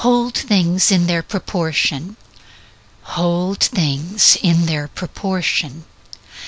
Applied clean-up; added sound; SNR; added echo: none; none; none; none.